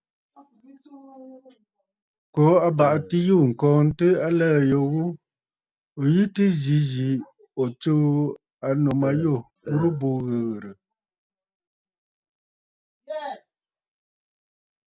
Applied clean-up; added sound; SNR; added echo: none; Burping, eructation; 12 dB; none.